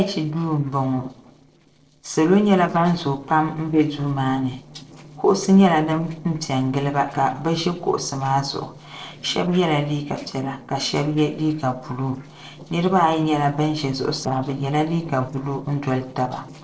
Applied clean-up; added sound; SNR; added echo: neural separator model SepFormer DNS4.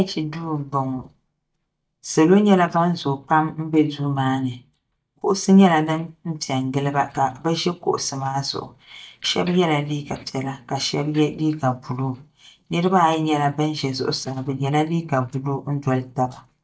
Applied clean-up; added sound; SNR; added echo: neural mask model DeepFilterNet 3.